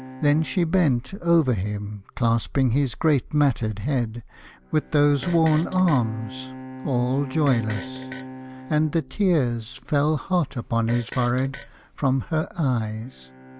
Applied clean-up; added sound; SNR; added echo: none; Bowed string instrument + Fart; 17 dB; none.